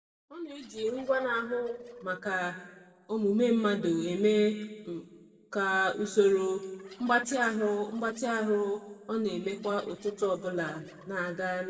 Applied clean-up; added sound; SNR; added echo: neural separator model SepFormer DNS4.